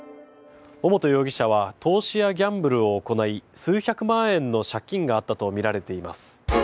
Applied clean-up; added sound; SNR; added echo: none; none; none; none.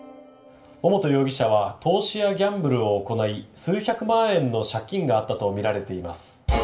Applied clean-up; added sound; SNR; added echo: none; none; none; reverberation time 0.3 s.